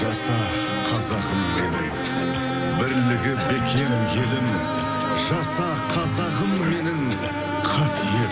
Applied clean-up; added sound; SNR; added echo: none; Cough; 15 dB; none.